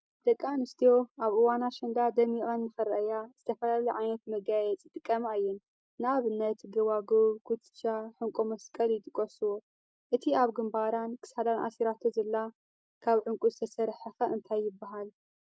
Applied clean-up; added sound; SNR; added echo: none; none; none; none.